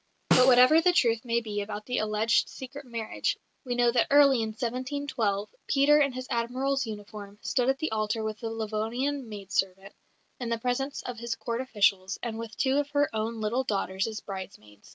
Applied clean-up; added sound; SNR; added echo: none; Snare drum; 6 dB; none.